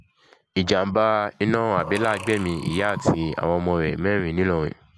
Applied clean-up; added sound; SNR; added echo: none; Breathing; 12 dB; none.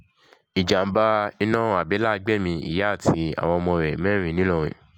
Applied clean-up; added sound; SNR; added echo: none; none; none; none.